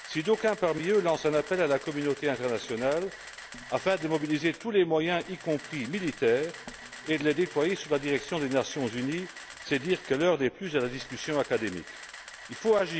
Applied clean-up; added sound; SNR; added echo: none; Camera; 17 dB; none.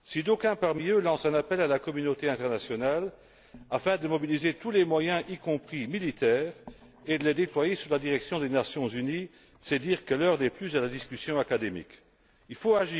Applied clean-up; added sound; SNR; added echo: none; none; none; none.